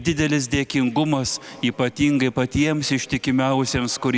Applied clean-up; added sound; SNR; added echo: none; none; none; none.